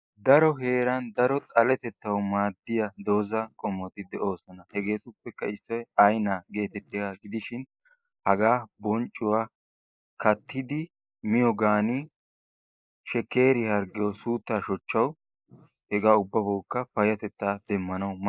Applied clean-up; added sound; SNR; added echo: neural mask model Resemble Enhance denoiser.